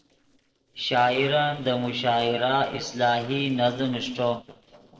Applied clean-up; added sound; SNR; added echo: neural separator model SepFormer DNS4.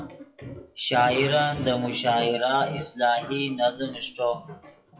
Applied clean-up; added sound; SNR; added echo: classical method WPE with log-MMSE.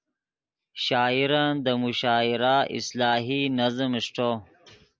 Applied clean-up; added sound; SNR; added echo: none; none; none; none.